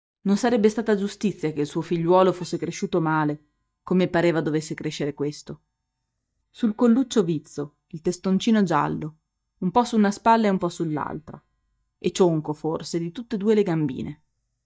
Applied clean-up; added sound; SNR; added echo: neural mask model DeepFilterNet 3.